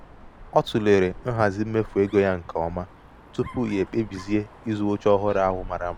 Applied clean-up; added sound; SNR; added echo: none; Dog; 18 dB; none.